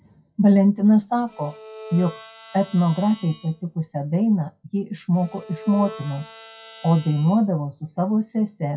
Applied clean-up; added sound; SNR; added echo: classical method WPE with log-MMSE.